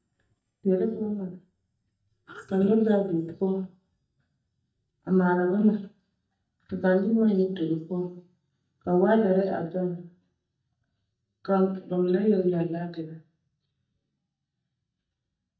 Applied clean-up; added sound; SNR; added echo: neural mask model DeepFilterNet 3.